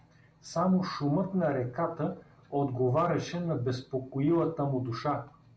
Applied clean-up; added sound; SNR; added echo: none; none; none; none.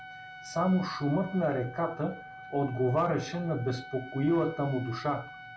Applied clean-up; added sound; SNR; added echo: none; Trumpet; 15 dB; none.